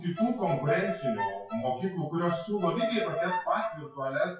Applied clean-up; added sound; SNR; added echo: classical method WPE with log-MMSE.